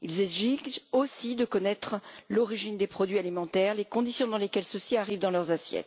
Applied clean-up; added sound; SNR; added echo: none; none; none; none.